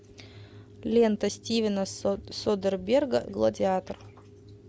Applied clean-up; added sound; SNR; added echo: none; none; none; none.